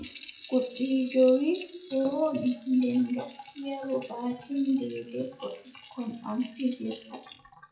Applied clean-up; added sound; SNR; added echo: classical method WPE with log-MMSE.